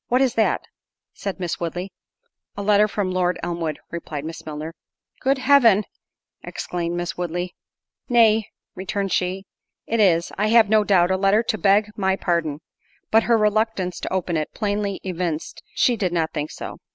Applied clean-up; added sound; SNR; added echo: none; none; none; none.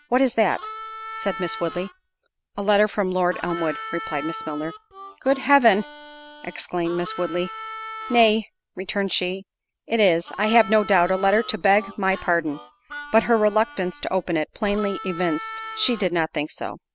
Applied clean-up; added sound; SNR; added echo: none; Harmonica; 14 dB; none.